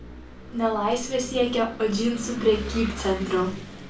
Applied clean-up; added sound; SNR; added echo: none; Engine / Vehicle; 10 dB; reverberation time 0.3 s.